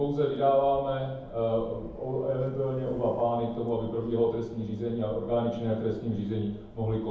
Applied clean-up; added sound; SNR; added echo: none; Bird; 20 dB; reverberation time 0.9 s.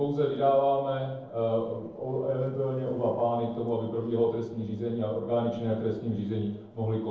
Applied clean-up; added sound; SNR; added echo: neural separator model SepFormer DNS4.